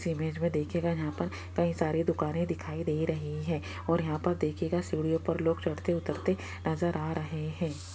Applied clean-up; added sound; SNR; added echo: none; none; none; none.